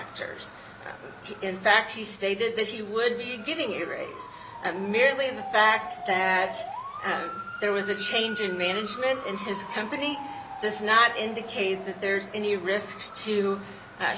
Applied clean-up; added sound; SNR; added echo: none; Motor vehicle (road) / Siren; 12 dB; none.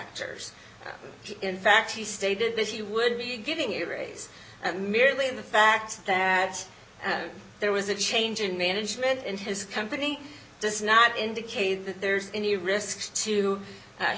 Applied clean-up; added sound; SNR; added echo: none; none; none; none.